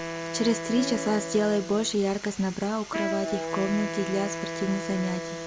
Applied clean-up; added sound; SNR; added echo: none; Wind instrument, woodwind instrument + Piano; 6 dB; none.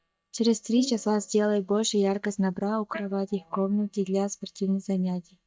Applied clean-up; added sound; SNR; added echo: neural mask model DeepFilterNet 3.